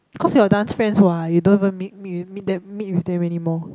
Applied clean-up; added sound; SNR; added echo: none; none; none; none.